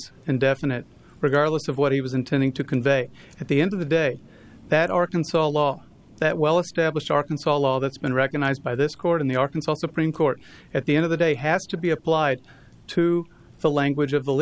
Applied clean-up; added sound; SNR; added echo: none; none; none; none.